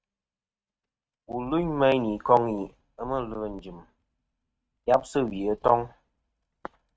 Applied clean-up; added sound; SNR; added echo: neural mask model RNNoise.